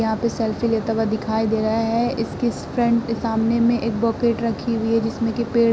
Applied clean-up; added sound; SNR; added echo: none; none; none; none.